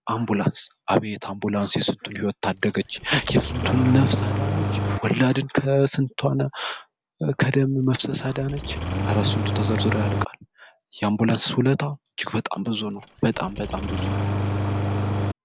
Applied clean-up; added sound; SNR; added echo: none; Engine starting; 2 dB; none.